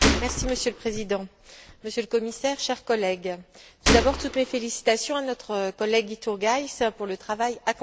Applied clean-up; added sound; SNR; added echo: none; Gunshot, gunfire; 0 dB; none.